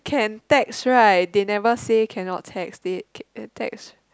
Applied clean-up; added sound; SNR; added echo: none; none; none; none.